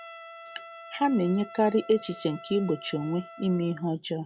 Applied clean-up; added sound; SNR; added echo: none; Trumpet; 17 dB; none.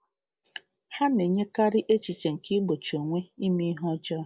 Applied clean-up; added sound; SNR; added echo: none; none; none; none.